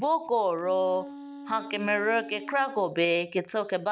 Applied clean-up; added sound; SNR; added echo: none; Wind instrument, woodwind instrument; 16 dB; none.